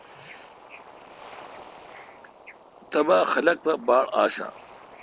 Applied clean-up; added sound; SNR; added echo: none; Bird / Ocean; 20 dB; none.